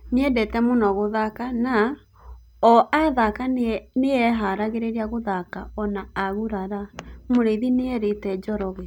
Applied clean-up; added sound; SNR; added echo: none; none; none; none.